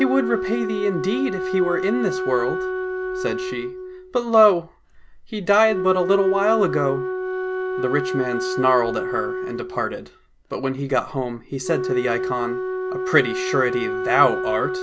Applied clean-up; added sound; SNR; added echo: none; Wind instrument, woodwind instrument; 4 dB; none.